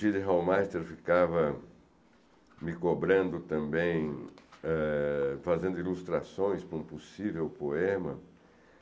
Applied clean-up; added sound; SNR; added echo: none; none; none; none.